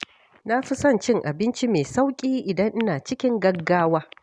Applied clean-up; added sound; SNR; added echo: none; none; none; none.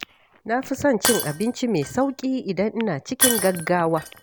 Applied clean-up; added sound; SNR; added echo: none; Shatter; 6 dB; none.